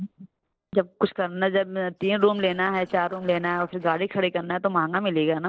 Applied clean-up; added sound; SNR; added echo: neural separator model SepFormer DNS4.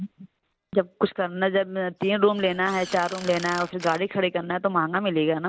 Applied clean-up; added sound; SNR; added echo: none; Drill + Burping, eructation; 20 dB; none.